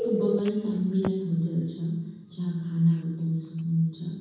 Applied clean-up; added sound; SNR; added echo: none; Telephone; 10 dB; reverberation time 1.2 s.